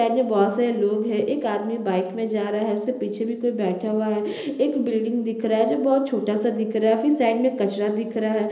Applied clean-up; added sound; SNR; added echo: none; none; none; reverberation time 0.8 s.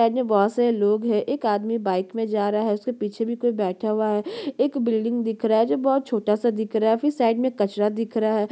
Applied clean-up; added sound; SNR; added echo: none; none; none; none.